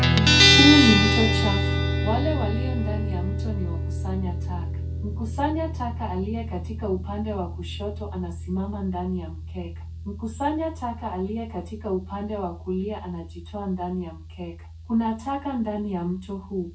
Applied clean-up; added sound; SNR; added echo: none; Guitar; -2 dB; reverberation time 0.2 s.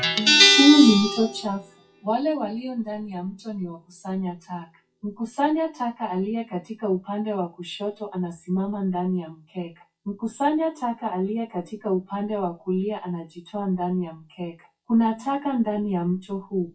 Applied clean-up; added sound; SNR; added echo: classical method WPE with log-MMSE.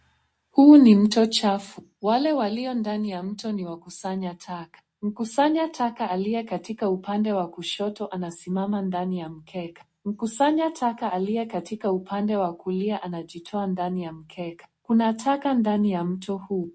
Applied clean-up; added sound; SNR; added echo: none; none; none; none.